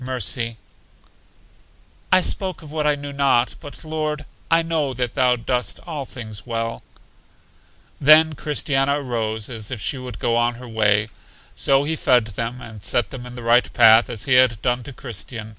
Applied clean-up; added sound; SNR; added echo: none; none; none; none.